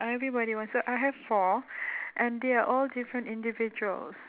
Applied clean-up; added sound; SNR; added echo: none; none; none; none.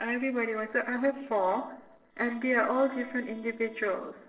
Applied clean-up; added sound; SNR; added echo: neural separator model SepFormer DNS4.